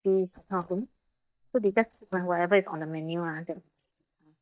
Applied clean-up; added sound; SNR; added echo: neural mask model DeepFilterNet 3.